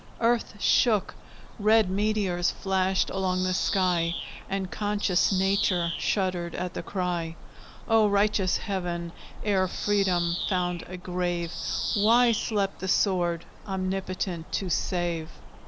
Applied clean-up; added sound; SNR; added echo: none; Bird vocalization, bird call, bird song; 7 dB; none.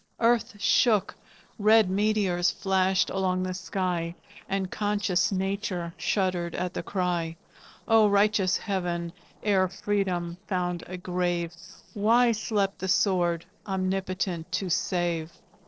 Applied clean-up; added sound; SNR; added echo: neural separator model SepFormer DNS4.